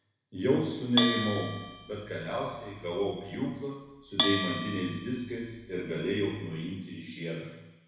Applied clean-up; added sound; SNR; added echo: none; Bell; 4 dB; reverberation time 1.0 s.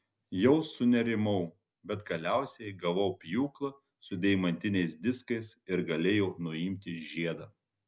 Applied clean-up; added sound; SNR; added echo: none; none; none; none.